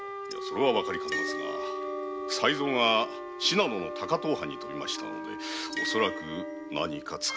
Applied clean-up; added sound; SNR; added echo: none; none; none; none.